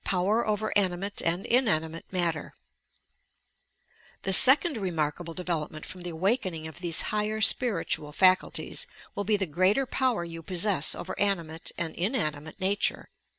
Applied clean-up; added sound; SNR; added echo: none; none; none; none.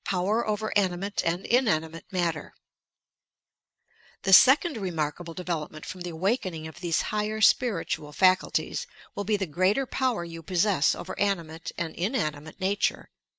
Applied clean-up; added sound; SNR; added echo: neural mask model Resemble Enhance denoiser.